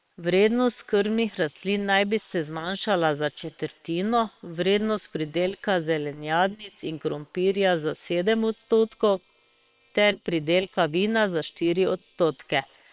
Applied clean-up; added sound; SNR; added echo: neural separator model SepFormer WHAM!.